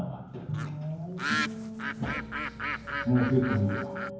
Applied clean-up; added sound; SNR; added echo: none; Bird; 5 dB; reverberation time 0.9 s.